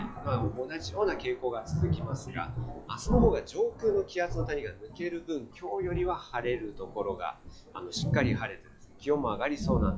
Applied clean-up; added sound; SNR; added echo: classical method log-MMSE.